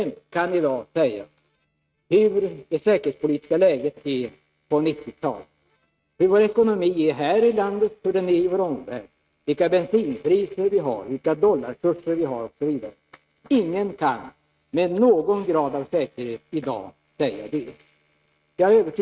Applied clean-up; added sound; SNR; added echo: neural mask model RNNoise.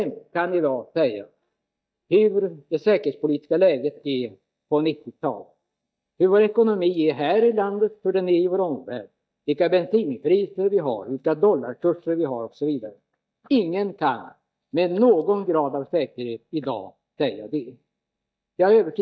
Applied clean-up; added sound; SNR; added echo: neural mask model DeepFilterNet 3.